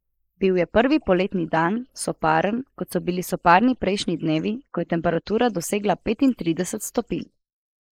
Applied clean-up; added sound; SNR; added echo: neural mask model Resemble Enhance denoiser.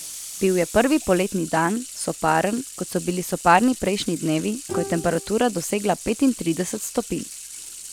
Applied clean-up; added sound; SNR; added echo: none; Sink (filling or washing) / Water tap, faucet + Bowed string instrument; 13 dB; none.